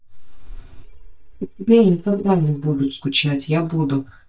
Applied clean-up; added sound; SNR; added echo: neural mask model DeepFilterNet 3.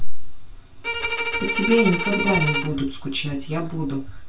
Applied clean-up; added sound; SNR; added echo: none; Bowed string instrument; 7 dB; reverberation time 0.2 s.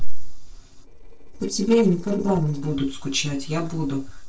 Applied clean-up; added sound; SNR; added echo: neural separator model SepFormer DNS4.